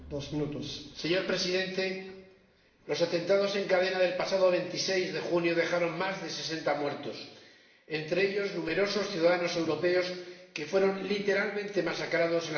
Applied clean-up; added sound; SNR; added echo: none; none; none; reverberation time 1.0 s.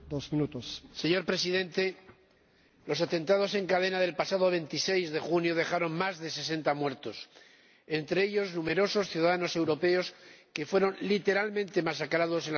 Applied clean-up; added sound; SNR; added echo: none; none; none; none.